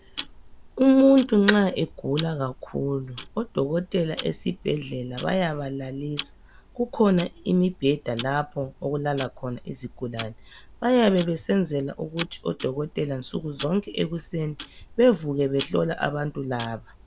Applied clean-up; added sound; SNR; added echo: none; Tick-tock; 15 dB; none.